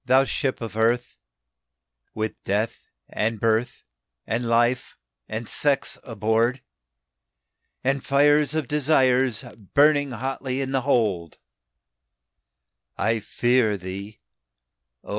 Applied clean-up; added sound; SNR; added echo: none; none; none; none.